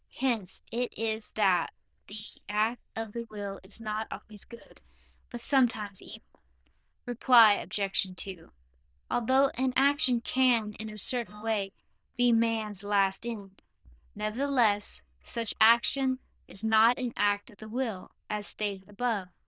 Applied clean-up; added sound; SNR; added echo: neural diffusion model UNIVERSE++.